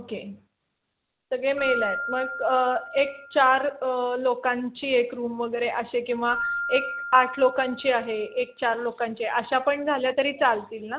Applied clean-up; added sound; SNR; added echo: none; Keyboard (musical); 11 dB; none.